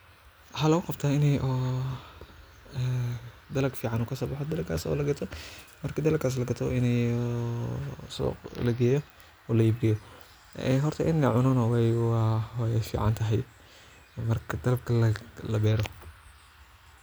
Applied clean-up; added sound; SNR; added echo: none; none; none; none.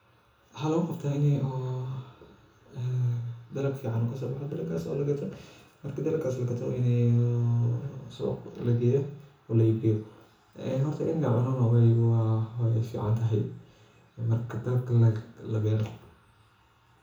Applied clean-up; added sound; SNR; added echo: none; none; none; reverberation time 0.7 s.